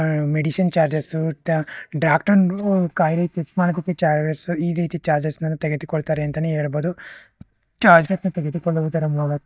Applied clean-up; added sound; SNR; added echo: neural mask model DeepFilterNet 3.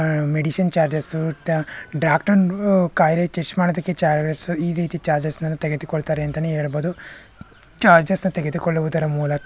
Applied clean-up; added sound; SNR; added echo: none; none; none; none.